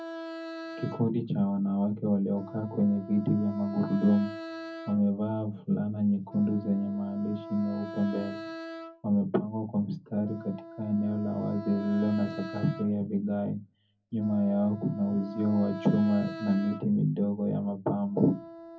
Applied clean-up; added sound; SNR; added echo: none; Wind instrument, woodwind instrument; 14 dB; reverberation time 0.3 s.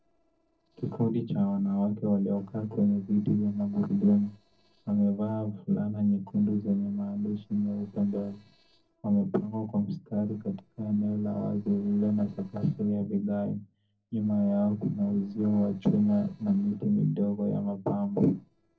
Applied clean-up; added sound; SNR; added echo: neural separator model SepFormer DNS4.